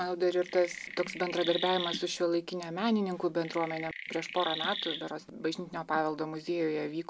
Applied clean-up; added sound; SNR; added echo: none; Chirp, tweet; 8 dB; none.